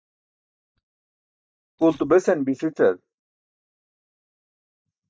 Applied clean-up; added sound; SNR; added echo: neural mask model DeepFilterNet 3.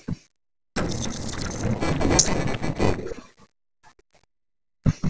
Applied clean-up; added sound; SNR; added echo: neural separator model SepFormer DNS4.